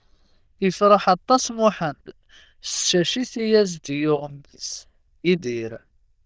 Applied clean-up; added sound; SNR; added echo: neural diffusion model UNIVERSE++.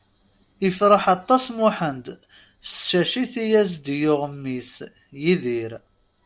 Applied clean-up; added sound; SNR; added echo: none; none; none; none.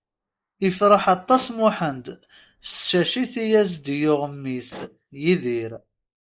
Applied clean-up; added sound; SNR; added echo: neural mask model Resemble Enhance denoiser.